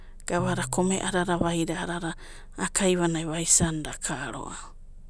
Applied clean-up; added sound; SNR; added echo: none; Bowed string instrument; 16 dB; none.